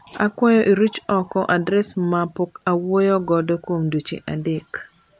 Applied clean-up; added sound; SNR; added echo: none; none; none; none.